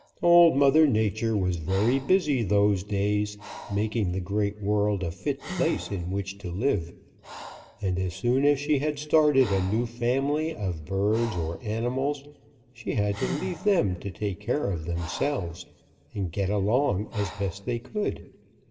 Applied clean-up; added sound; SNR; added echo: none; Breathing; 18 dB; reverberation time 1.8 s.